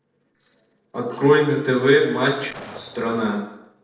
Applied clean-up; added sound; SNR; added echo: neural separator model SepFormer DNS4.